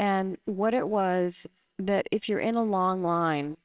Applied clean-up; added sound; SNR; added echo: neural separator model SepFormer WHAMR!.